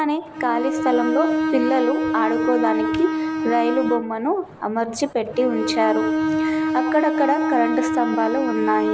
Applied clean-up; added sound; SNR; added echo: none; Bowed string instrument; 0 dB; none.